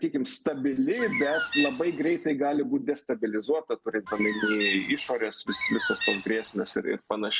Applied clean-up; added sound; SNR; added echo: none; Bird; 2 dB; none.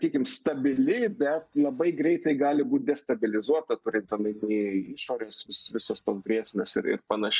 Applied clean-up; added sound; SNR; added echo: neural mask model DeepFilterNet 3.